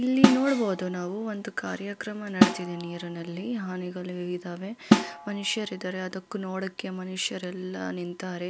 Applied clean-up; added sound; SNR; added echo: none; Snare drum; -2 dB; none.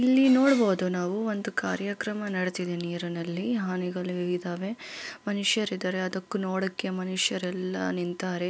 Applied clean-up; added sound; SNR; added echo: none; none; none; none.